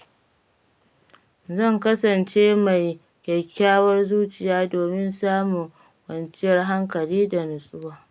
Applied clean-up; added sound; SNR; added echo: none; none; none; none.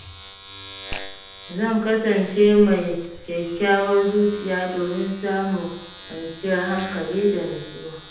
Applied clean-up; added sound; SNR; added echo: none; Domestic sounds, home sounds; 17 dB; reverberation time 0.8 s.